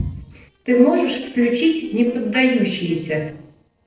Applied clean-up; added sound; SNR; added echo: neural separator model SepFormer DNS4.